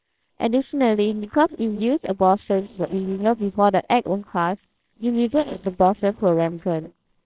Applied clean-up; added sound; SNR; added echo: neural separator model SepFormer WHAMR!.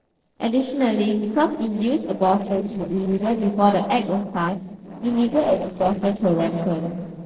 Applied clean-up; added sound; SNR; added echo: neural separator model SepFormer DNS4.